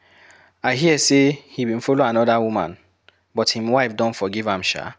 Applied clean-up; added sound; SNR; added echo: none; none; none; none.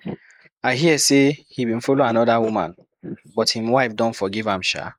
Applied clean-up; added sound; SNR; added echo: neural mask model Resemble Enhance denoiser.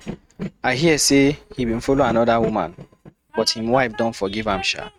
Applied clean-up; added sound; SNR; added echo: neural mask model RNNoise.